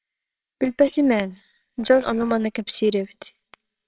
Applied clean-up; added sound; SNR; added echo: neural separator model SepFormer WHAMR!.